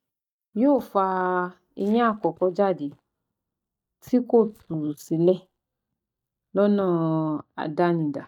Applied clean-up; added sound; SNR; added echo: neural mask model DeepFilterNet 3.